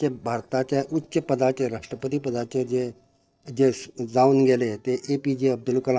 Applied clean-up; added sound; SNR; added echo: neural separator model SepFormer DNS4.